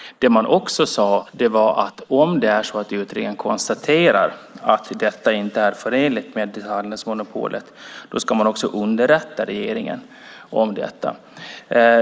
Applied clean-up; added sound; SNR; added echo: neural mask model Resemble Enhance denoiser.